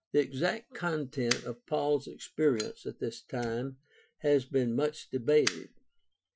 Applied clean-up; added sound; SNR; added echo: classical method Wiener filter.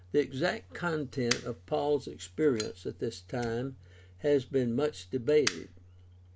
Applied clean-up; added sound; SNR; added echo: none; Fire; 13 dB; none.